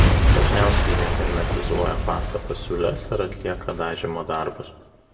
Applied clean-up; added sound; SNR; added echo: none; Shatter / Crushing / Boom; -5 dB; reverberation time 0.9 s.